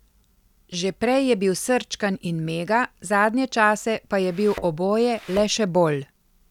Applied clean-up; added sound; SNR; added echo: none; Thump, thud; 17 dB; none.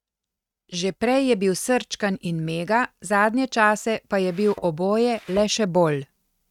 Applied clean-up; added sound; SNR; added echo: neural mask model RNNoise.